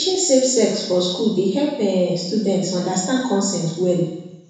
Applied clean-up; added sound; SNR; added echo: none; none; none; reverberation time 1.0 s.